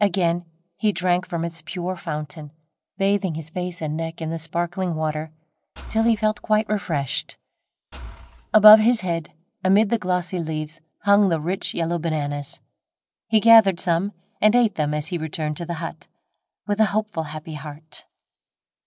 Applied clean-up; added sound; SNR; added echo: neural separator model SepFormer DNS4.